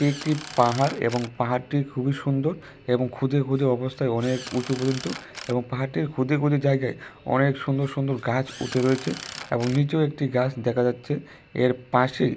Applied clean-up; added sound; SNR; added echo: none; Drill; 19 dB; none.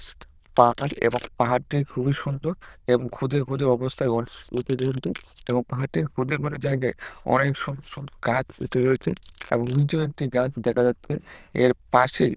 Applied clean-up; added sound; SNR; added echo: neural diffusion model UNIVERSE++.